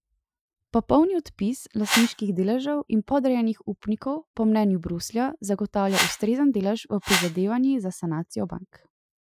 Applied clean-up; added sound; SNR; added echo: classical method Wiener filter.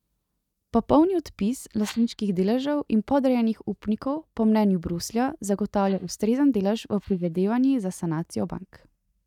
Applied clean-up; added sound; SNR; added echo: neural mask model DeepFilterNet 3.